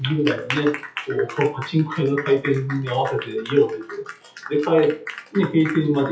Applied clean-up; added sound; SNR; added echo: classical method WPE with log-MMSE.